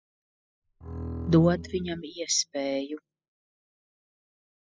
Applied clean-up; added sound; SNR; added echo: classical method spectral subtraction.